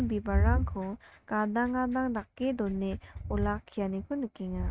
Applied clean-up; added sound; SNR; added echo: neural mask model RNNoise.